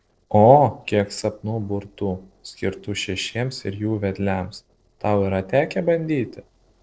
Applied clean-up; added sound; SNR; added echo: neural separator model SepFormer DNS4.